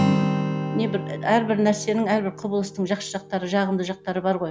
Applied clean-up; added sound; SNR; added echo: none; Acoustic guitar; 4 dB; none.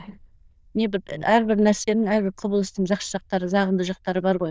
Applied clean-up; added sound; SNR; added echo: neural diffusion model UNIVERSE++.